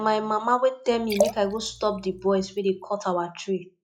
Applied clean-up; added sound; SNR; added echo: classical method log-MMSE.